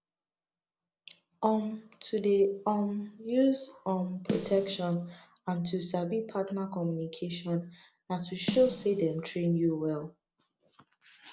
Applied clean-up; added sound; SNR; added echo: none; Snare drum; 10 dB; none.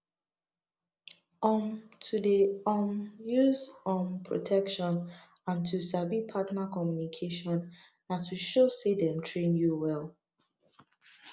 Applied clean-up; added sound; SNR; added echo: none; none; none; none.